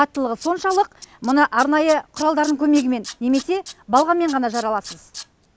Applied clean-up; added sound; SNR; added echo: none; Tools; 19 dB; none.